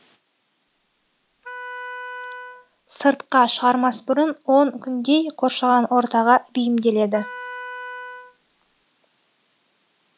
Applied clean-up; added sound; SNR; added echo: none; Wind instrument, woodwind instrument; 15 dB; none.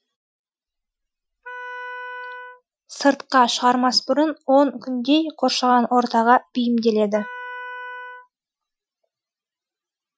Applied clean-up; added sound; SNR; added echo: classical method Wiener filter.